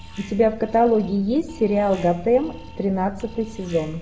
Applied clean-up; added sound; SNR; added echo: none; Alarm; 19 dB; none.